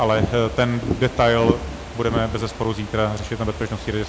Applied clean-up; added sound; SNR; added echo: none; Fireworks / Ocean; 6 dB; none.